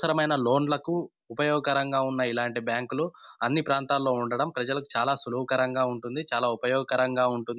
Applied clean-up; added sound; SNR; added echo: none; none; none; none.